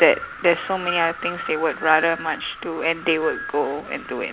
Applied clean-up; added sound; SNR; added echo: none; Wind; 11 dB; none.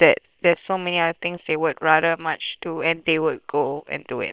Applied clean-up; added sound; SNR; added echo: neural separator model SepFormer WHAM!.